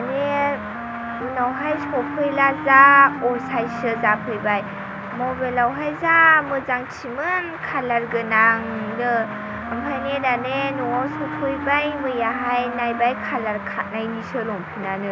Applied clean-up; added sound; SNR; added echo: none; Wind instrument, woodwind instrument; 11 dB; none.